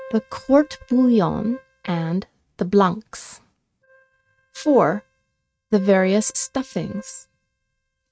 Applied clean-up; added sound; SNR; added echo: neural mask model RNNoise.